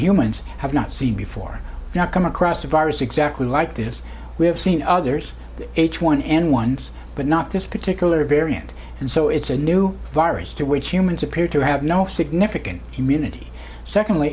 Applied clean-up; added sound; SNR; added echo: none; none; none; none.